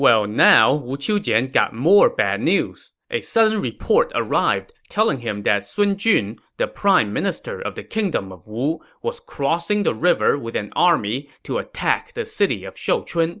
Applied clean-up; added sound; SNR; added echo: none; none; none; none.